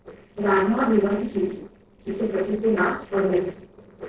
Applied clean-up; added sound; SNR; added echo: neural separator model SepFormer DNS4.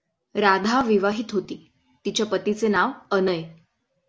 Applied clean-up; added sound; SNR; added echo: none; none; none; none.